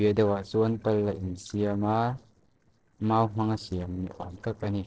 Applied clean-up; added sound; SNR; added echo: neural separator model SepFormer DNS4.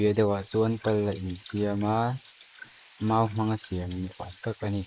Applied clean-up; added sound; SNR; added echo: neural mask model Resemble Enhance denoiser.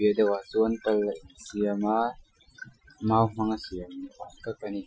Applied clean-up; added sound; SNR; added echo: classical method Wiener filter.